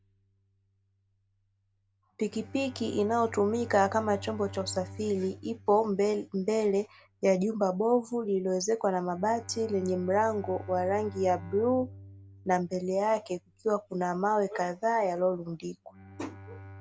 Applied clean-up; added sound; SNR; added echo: none; Bowed string instrument; 18 dB; none.